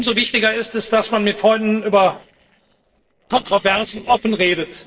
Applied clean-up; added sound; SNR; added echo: neural separator model SepFormer DNS4.